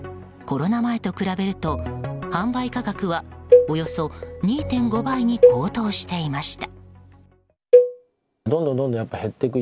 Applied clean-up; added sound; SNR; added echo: none; Cowbell; -4 dB; none.